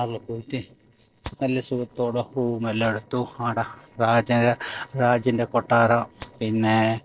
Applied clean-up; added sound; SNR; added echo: neural separator model SepFormer DNS4.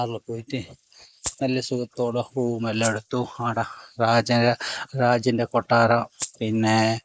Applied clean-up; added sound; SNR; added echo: neural mask model Resemble Enhance denoiser.